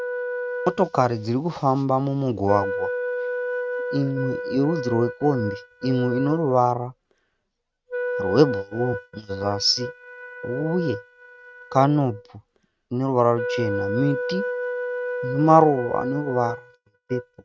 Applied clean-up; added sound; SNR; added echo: neural mask model RNNoise.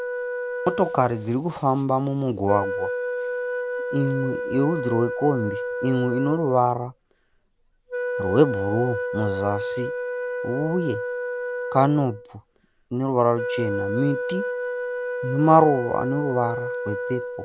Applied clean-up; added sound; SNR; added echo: none; Wind instrument, woodwind instrument; 5 dB; none.